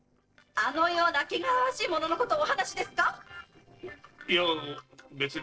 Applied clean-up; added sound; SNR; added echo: neural separator model SepFormer DNS4.